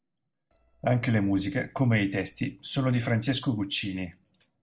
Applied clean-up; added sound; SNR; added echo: neural separator model SepFormer DNS4.